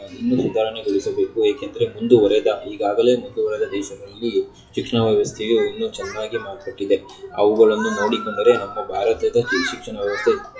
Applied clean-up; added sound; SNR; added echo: classical method WPE with log-MMSE.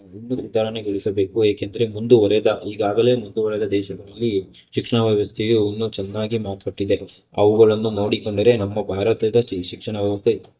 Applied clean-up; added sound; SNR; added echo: neural mask model DeepFilterNet 3.